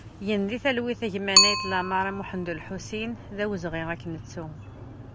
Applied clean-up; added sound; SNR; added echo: none; Bicycle; -3 dB; none.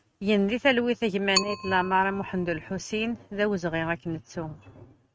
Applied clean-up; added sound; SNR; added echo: neural mask model RNNoise.